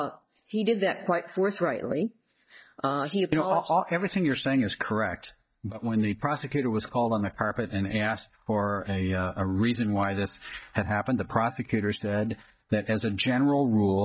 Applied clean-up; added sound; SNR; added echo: neural mask model DeepFilterNet 3.